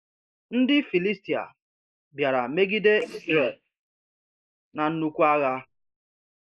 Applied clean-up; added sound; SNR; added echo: neural mask model Resemble Enhance denoiser.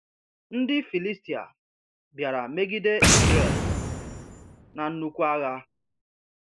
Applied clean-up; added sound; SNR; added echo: none; Boom; -4 dB; none.